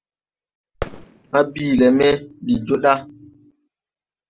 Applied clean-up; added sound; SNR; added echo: none; Fireworks; 16 dB; none.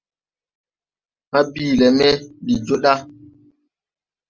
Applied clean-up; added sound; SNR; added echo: none; none; none; none.